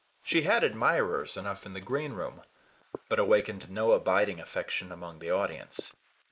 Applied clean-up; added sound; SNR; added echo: neural mask model Resemble Enhance denoiser.